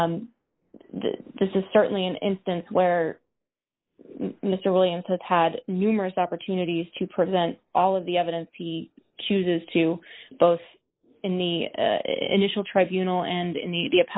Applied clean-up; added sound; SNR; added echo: neural mask model Resemble Enhance denoiser.